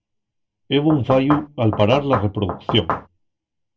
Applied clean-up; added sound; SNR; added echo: none; Knock / Wood; 6 dB; reverberation time 0.1 s.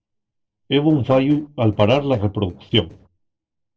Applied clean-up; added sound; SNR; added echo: neural separator model SepFormer DNS4.